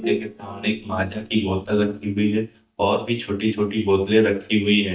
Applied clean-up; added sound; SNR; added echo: neural mask model DeepFilterNet 3.